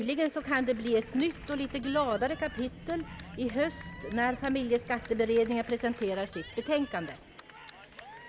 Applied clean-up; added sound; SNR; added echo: none; Cheering / Clapping + Wind; 15 dB; none.